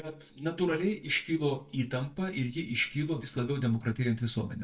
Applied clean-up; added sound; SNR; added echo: neural mask model DeepFilterNet 3.